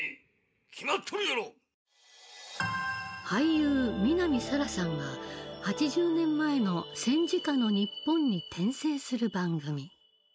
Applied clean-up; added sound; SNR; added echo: none; none; none; none.